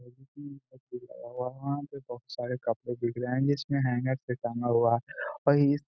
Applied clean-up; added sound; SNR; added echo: none; none; none; none.